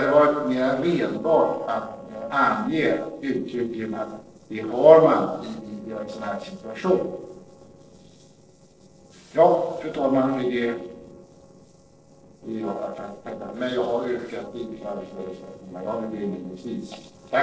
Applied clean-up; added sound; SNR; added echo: neural separator model SepFormer DNS4.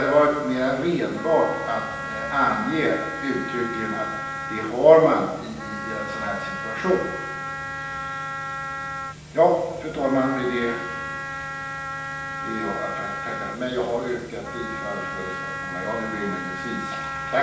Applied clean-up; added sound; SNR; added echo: none; Wind instrument, woodwind instrument; 7 dB; reverberation time 0.9 s.